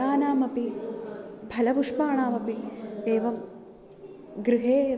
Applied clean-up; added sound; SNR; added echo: none; none; none; none.